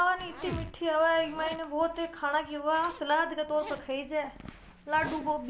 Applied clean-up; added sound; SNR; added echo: none; Zipper (clothing); 15 dB; none.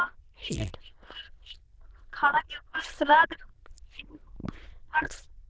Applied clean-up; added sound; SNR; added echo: neural diffusion model UNIVERSE++.